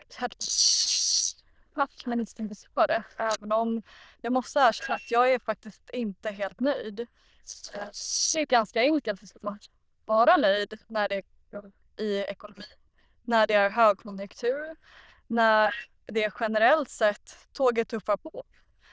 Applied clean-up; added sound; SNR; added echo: neural diffusion model UNIVERSE++.